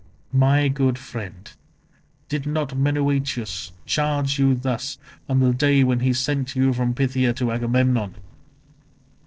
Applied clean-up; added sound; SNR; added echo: neural separator model SepFormer DNS4.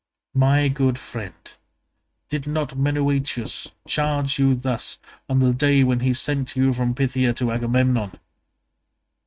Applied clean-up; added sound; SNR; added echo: neural mask model RNNoise.